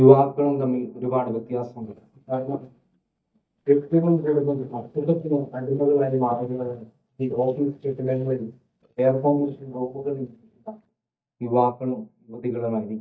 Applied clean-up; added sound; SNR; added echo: neural mask model DeepFilterNet 3.